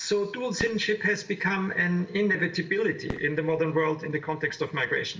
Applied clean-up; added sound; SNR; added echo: none; Fireworks; 18 dB; reverberation time 2.1 s.